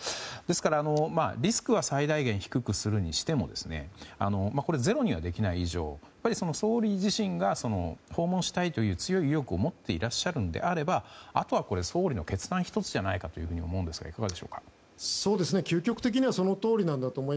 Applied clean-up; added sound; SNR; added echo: none; none; none; none.